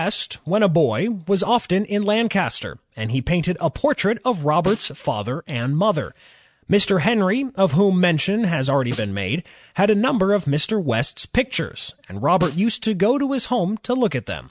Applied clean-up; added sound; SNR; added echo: neural mask model RNNoise.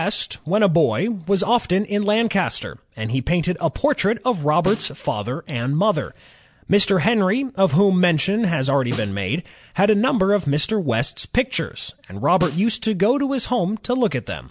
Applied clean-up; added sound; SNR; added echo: none; Snare drum; 15 dB; none.